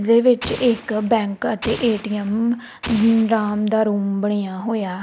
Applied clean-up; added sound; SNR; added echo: none; Explosion; 14 dB; none.